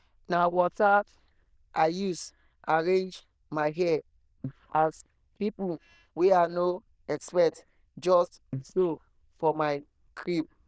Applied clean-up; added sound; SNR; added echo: neural diffusion model UNIVERSE++.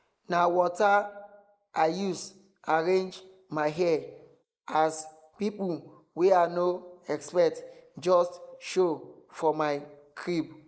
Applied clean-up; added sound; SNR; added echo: neural mask model Resemble Enhance denoiser.